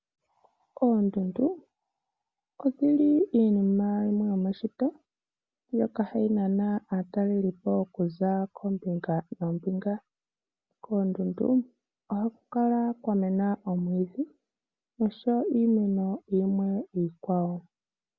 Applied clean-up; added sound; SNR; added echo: none; none; none; none.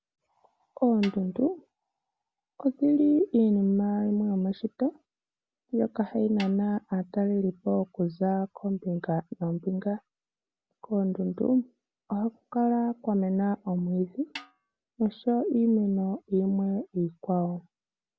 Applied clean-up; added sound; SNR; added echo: none; Snare drum; 18 dB; none.